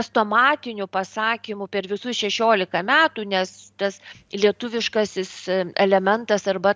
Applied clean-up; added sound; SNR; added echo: none; none; none; none.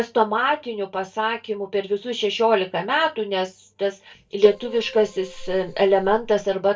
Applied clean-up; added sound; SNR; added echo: neural separator model SepFormer DNS4.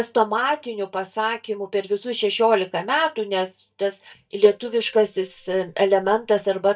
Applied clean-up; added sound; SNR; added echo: neural mask model DeepFilterNet 3.